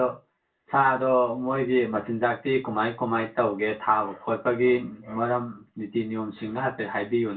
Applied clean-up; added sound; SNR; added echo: none; none; none; reverberation time 0.2 s.